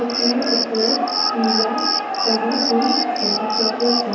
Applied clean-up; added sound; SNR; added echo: none; Cricket; -2 dB; reverberation time 0.9 s.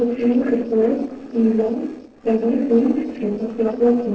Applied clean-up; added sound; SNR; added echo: neural separator model SepFormer DNS4.